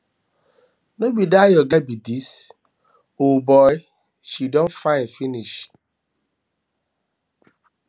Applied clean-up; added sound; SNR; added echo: none; none; none; none.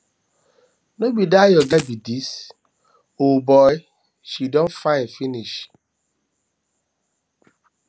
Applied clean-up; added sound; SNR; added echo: none; Coin (dropping); 13 dB; none.